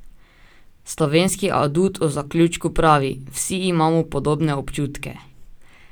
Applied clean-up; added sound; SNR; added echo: none; none; none; none.